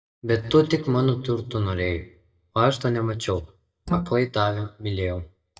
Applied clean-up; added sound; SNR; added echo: neural mask model DeepFilterNet 3.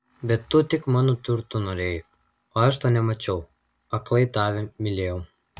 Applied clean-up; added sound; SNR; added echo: none; none; none; none.